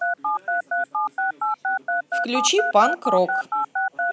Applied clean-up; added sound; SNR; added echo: none; Telephone; -1 dB; none.